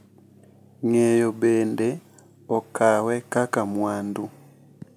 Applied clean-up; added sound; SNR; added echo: none; none; none; none.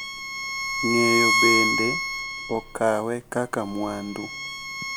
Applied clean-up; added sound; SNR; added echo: none; Bowed string instrument; -1 dB; none.